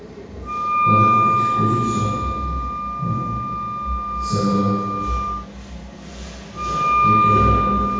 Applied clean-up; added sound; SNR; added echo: none; Wind instrument, woodwind instrument; -3 dB; reverberation time 2.0 s.